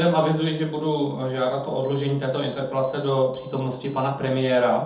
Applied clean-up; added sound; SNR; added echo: none; Alarm; 13 dB; reverberation time 0.6 s.